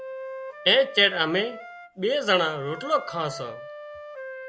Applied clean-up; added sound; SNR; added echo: none; Wind instrument, woodwind instrument; 13 dB; none.